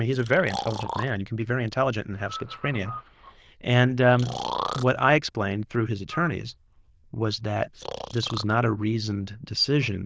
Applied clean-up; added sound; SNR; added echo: neural diffusion model UNIVERSE++.